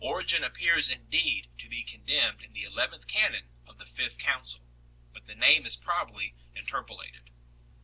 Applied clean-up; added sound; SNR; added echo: none; none; none; none.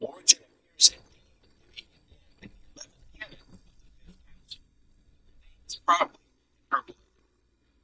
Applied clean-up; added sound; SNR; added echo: neural mask model DeepFilterNet 3.